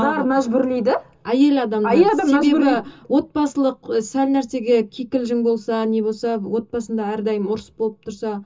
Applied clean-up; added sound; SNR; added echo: none; none; none; reverberation time 0.2 s.